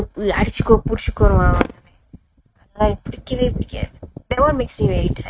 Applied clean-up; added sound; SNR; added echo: neural mask model RNNoise.